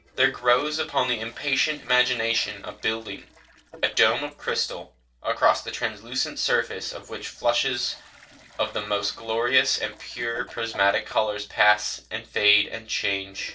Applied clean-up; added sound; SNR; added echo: neural separator model SepFormer DNS4.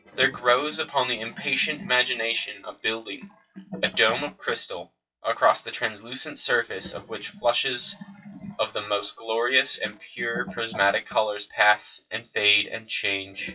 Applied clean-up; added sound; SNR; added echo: classical method WPE with log-MMSE.